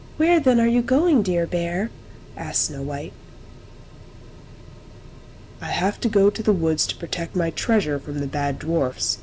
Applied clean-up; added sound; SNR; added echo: none; Mechanical fan; 18 dB; none.